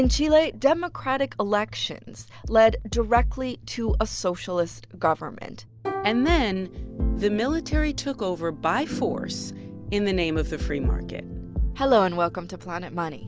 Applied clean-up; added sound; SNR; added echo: none; Plucked string instrument; 12 dB; none.